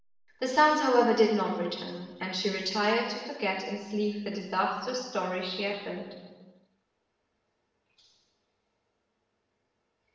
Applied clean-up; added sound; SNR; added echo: none; none; none; reverberation time 1.0 s.